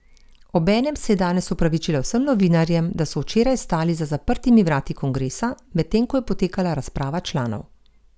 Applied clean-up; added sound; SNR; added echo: none; none; none; none.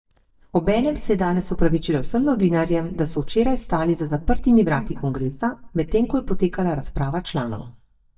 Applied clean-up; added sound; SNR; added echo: neural mask model DeepFilterNet 3.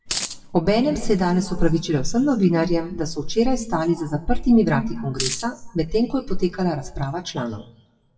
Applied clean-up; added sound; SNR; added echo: classical method WPE with log-MMSE.